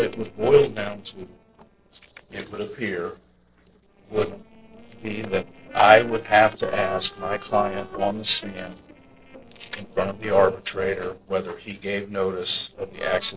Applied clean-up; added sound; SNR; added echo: neural separator model SepFormer DNS4.